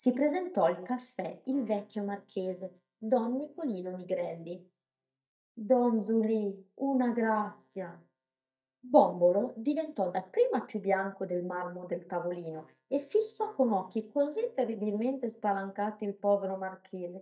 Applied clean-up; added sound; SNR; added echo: neural mask model DeepFilterNet 3.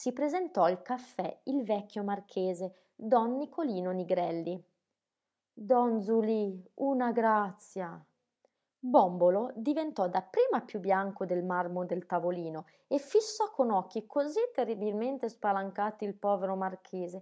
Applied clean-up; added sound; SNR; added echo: none; none; none; none.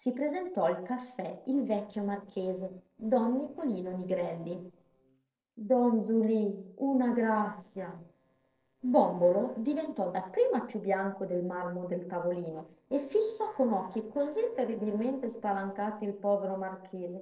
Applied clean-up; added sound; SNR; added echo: neural separator model SepFormer DNS4.